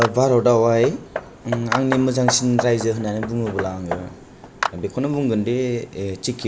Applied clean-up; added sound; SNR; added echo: none; Hammer + Clapping; 9 dB; none.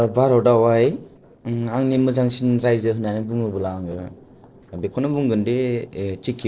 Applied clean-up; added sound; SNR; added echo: neural separator model SepFormer DNS4.